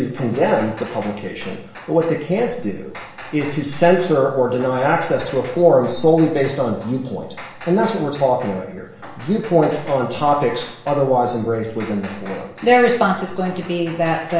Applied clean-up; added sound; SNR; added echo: none; Hammer; 20 dB; reverberation time 0.7 s.